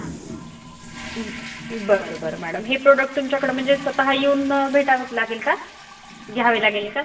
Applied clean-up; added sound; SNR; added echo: none; Toilet flush; 16 dB; reverberation time 1.0 s.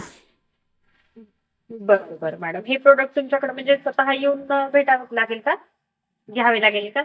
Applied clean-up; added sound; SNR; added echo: neural mask model DeepFilterNet 3.